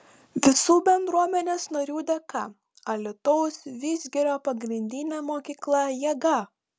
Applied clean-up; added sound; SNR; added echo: none; none; none; none.